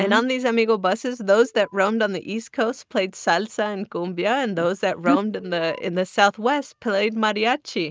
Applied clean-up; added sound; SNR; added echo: neural mask model RNNoise.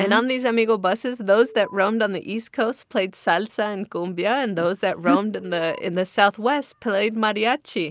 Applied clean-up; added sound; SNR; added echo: none; Alarm; 18 dB; none.